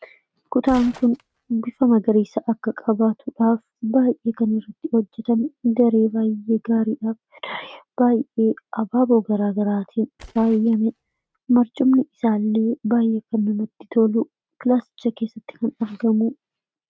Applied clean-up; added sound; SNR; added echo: neural mask model RNNoise.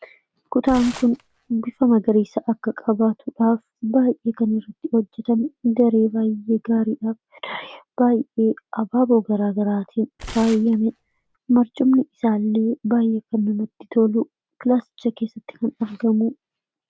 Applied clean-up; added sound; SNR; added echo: none; Tearing; 17 dB; none.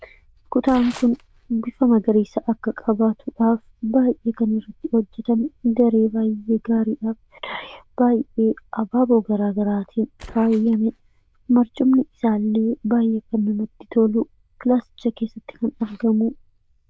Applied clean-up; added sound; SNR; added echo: neural diffusion model UNIVERSE++.